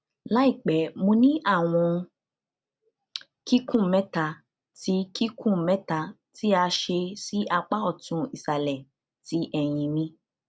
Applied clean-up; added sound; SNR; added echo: none; none; none; none.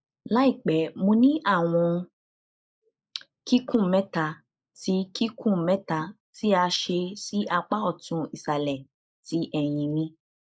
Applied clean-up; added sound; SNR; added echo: neural mask model Resemble Enhance denoiser.